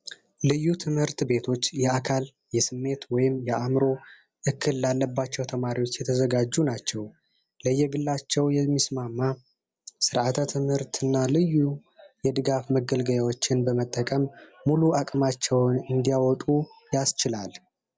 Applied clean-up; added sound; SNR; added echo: none; none; none; none.